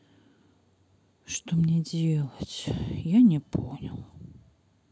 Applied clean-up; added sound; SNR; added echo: none; none; none; none.